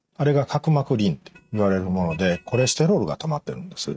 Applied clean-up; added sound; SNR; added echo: neural mask model RNNoise.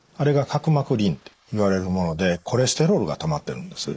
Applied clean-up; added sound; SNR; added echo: neural mask model Resemble Enhance denoiser.